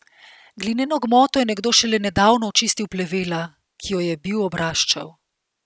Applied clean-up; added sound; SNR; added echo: none; none; none; none.